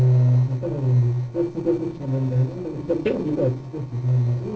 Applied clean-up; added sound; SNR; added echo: neural separator model SepFormer DNS4.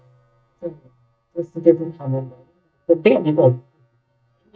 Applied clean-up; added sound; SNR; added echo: neural mask model DeepFilterNet 3.